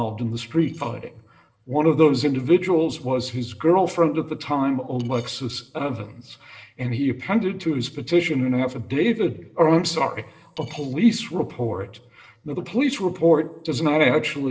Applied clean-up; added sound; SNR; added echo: neural separator model SepFormer DNS4.